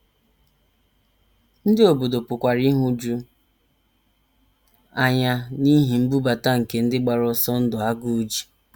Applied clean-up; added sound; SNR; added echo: none; none; none; none.